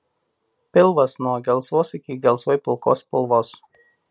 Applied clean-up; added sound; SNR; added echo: none; none; none; none.